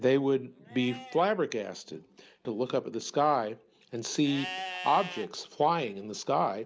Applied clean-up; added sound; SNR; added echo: none; Livestock, farm animals, working animals; 16 dB; none.